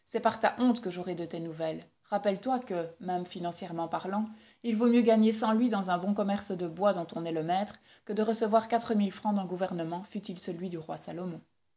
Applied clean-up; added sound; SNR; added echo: none; none; none; none.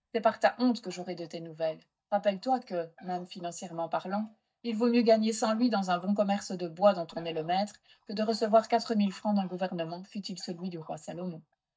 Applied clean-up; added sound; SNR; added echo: neural mask model DeepFilterNet 3.